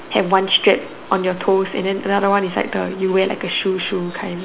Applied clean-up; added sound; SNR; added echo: none; none; none; none.